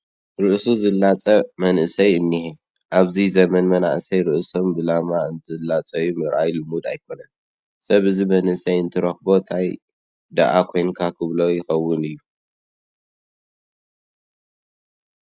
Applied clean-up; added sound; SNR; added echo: none; none; none; none.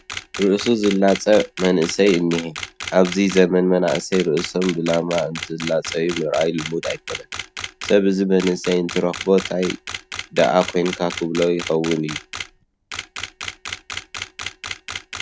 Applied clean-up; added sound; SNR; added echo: none; Camera; 12 dB; none.